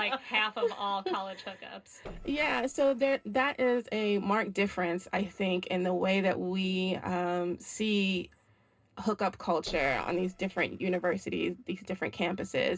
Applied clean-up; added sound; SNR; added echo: neural separator model SepFormer DNS4.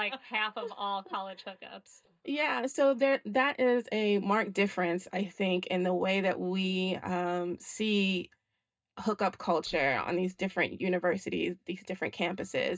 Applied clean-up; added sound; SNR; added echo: neural mask model DeepFilterNet 3.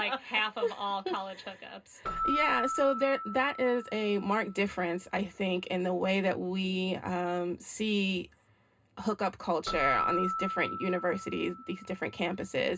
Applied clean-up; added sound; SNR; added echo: none; Keyboard (musical); 7 dB; reverberation time 0.2 s.